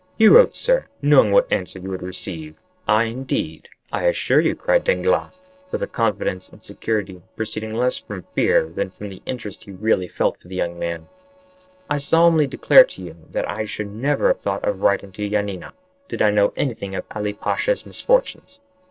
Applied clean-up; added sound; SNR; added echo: neural separator model SepFormer DNS4.